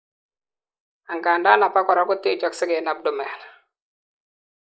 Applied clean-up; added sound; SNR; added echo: neural mask model Resemble Enhance denoiser.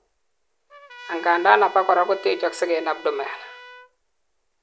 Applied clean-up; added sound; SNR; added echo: none; Trumpet; 19 dB; none.